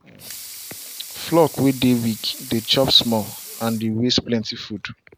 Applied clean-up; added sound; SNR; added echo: none; Sink (filling or washing) / Water tap, faucet / Liquid; 16 dB; none.